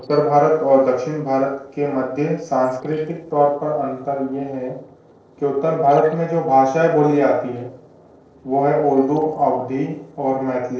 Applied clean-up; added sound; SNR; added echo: neural separator model SepFormer DNS4.